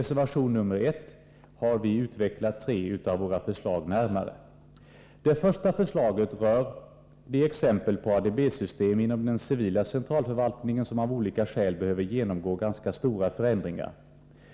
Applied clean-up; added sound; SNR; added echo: none; none; none; none.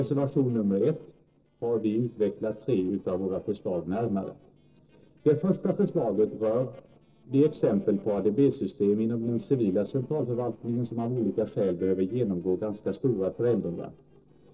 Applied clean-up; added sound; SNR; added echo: neural separator model SepFormer DNS4.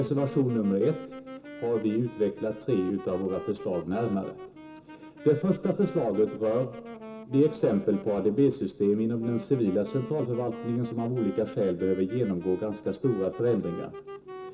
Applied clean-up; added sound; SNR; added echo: none; Wind instrument, woodwind instrument; 14 dB; reverberation time 0.2 s.